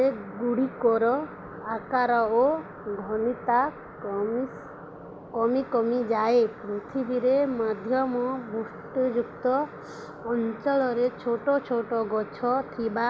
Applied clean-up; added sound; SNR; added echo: none; none; none; none.